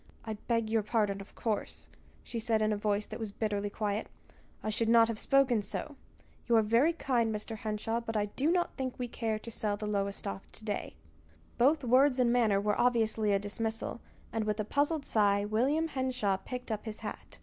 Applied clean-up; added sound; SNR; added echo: none; none; none; none.